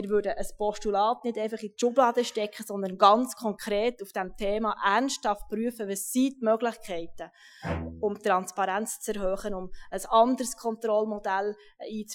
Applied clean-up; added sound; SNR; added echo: classical method Wiener filter.